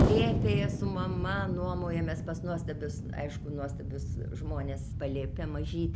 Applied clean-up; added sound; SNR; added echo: none; Explosion; -3 dB; none.